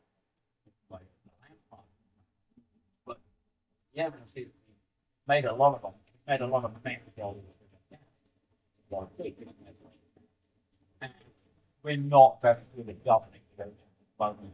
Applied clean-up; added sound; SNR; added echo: neural mask model DeepFilterNet 3.